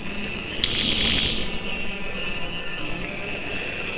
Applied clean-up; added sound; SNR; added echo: neural separator model SepFormer WHAMR!.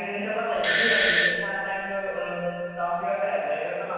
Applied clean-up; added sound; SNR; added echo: none; Doorbell; -1 dB; reverberation time 1.9 s.